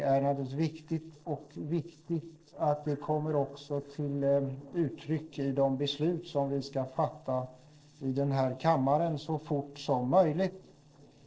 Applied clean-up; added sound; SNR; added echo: neural separator model SepFormer DNS4.